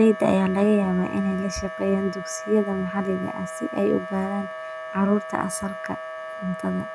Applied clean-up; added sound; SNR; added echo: none; Wind instrument, woodwind instrument; 10 dB; none.